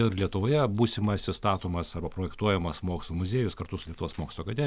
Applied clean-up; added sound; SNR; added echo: none; none; none; none.